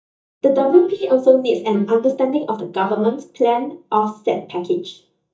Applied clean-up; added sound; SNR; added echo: neural mask model DeepFilterNet 3.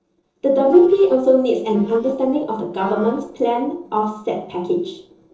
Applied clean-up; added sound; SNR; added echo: neural separator model SepFormer DNS4.